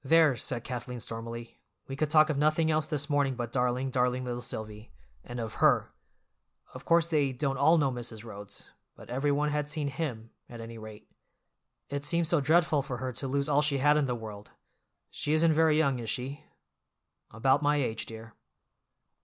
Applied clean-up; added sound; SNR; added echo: none; none; none; none.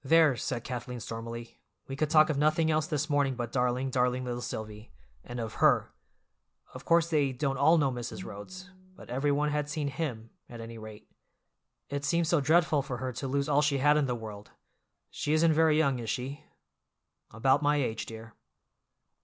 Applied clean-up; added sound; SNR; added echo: none; Bowed string instrument; 19 dB; none.